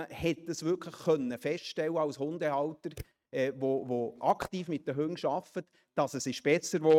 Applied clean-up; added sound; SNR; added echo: neural mask model RNNoise.